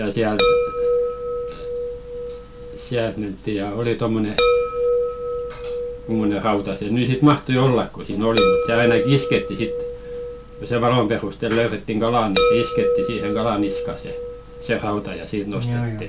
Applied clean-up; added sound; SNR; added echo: none; Chime; 2 dB; none.